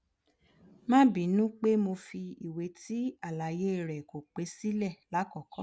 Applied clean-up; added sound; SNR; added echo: none; none; none; none.